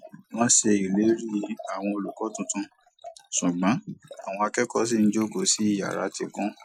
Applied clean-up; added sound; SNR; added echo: classical method Wiener filter.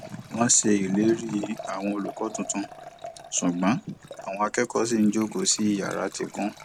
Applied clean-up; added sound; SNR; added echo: none; Liquid; 17 dB; none.